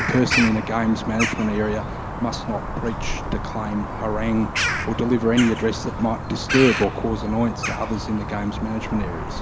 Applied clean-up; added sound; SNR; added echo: none; Bird vocalization, bird call, bird song; 4 dB; none.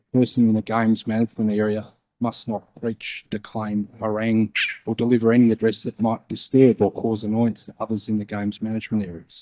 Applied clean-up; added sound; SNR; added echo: neural mask model DeepFilterNet 3.